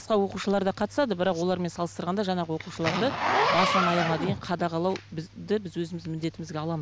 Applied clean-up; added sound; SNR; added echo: none; Zipper (clothing); 4 dB; none.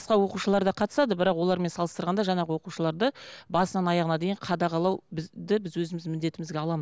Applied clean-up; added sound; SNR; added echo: none; none; none; none.